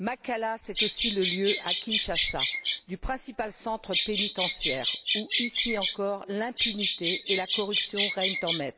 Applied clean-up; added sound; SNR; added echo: none; Bird vocalization, bird call, bird song; -3 dB; none.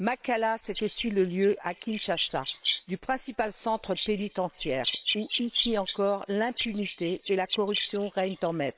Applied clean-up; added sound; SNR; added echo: neural separator model SepFormer WHAM!.